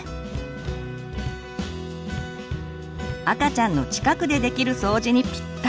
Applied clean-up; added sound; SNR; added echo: none; none; none; none.